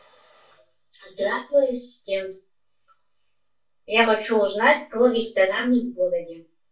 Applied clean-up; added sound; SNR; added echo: none; none; none; reverberation time 0.2 s.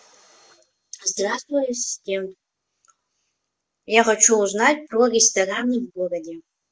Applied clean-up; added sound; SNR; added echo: none; none; none; none.